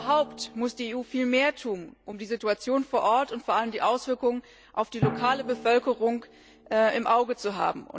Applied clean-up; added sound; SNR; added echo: none; Drum; 14 dB; none.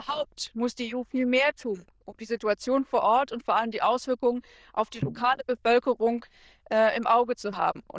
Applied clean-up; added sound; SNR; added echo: neural diffusion model UNIVERSE++.